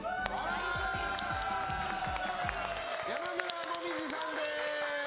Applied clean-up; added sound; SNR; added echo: none; none; none; none.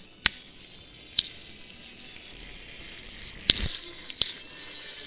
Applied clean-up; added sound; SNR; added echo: neural separator model SepFormer WHAMR!.